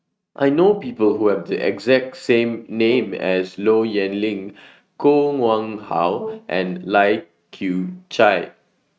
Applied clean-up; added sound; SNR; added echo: neural mask model RNNoise.